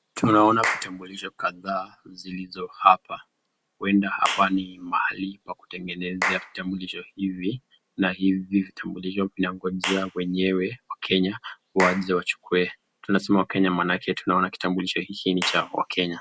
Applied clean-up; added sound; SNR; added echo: none; Clapping / Chirp, tweet; 11 dB; none.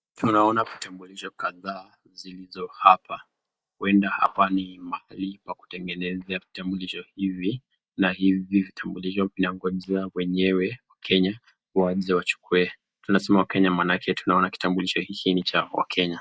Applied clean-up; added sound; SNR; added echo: neural mask model DeepFilterNet 3.